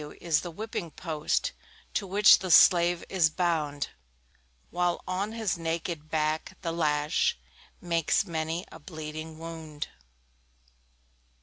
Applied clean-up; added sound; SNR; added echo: none; none; none; none.